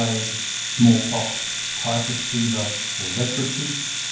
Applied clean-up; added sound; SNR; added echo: none; Domestic sounds, home sounds; 2 dB; reverberation time 0.9 s.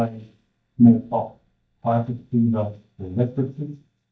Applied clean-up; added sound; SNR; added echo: neural mask model DeepFilterNet 3.